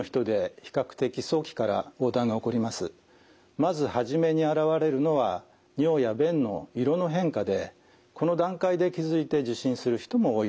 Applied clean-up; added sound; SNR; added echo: none; none; none; none.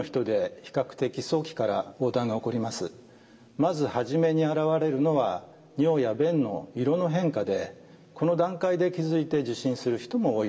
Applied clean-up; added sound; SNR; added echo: none; none; none; reverberation time 1.8 s.